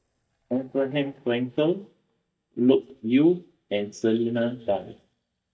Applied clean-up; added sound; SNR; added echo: neural mask model DeepFilterNet 3.